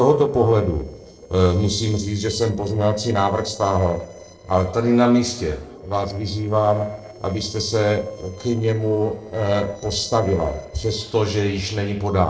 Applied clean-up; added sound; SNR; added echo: neural separator model SepFormer DNS4.